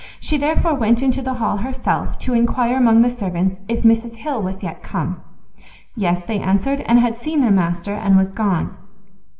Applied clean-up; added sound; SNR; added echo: none; none; none; reverberation time 0.8 s.